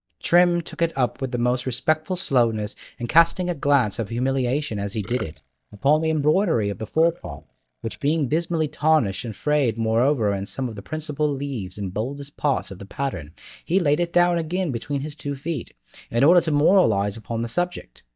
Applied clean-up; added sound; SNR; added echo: neural mask model DeepFilterNet 3.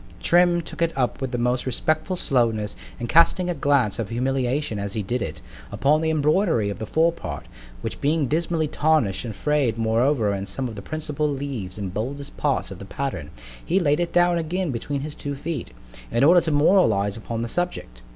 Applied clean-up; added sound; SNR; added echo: none; none; none; none.